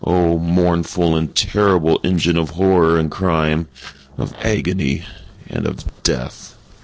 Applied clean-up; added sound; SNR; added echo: neural separator model SepFormer DNS4.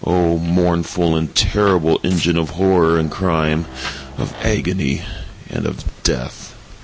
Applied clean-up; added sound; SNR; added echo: none; Domestic sounds, home sounds + Rain; 16 dB; none.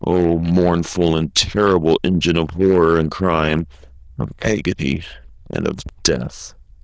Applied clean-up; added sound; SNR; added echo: neural diffusion model UNIVERSE++.